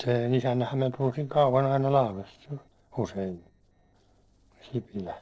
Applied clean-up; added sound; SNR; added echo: neural separator model SepFormer DNS4.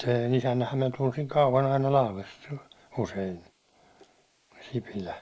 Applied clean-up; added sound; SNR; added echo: neural mask model Resemble Enhance denoiser.